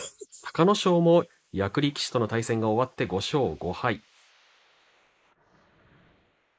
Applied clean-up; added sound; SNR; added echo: neural mask model Resemble Enhance denoiser.